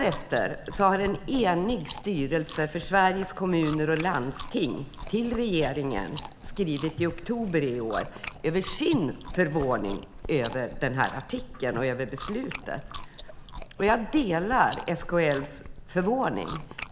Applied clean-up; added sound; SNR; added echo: none; Chewing, mastication; 12 dB; none.